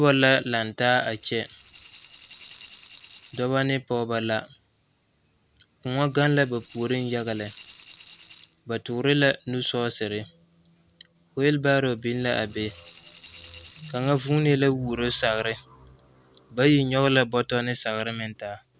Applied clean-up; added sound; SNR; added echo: none; Rattle (instrument); 11 dB; none.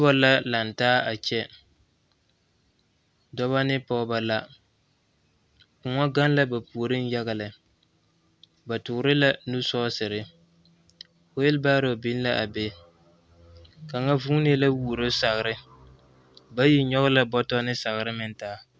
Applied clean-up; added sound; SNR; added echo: none; none; none; none.